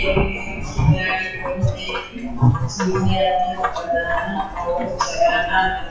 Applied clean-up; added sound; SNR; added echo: classical method WPE with log-MMSE.